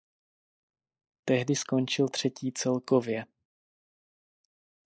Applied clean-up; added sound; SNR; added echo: neural mask model Resemble Enhance denoiser.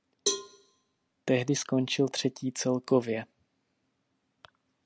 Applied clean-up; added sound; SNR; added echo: none; Cowbell; 7 dB; none.